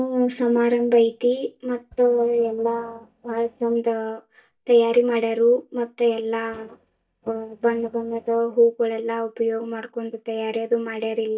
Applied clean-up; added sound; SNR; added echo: neural mask model DeepFilterNet 3.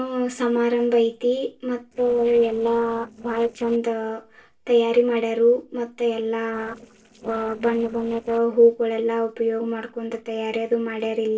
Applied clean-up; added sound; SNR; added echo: neural separator model SepFormer DNS4.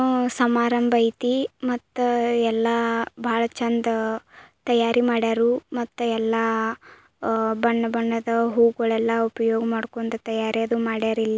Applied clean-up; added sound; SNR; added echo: none; none; none; none.